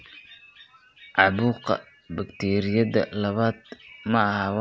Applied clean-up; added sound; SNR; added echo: none; none; none; none.